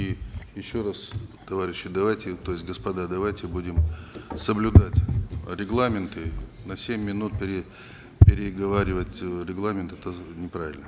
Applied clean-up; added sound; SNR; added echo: none; none; none; none.